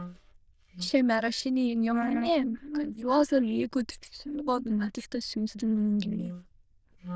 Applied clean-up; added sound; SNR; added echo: neural diffusion model UNIVERSE++.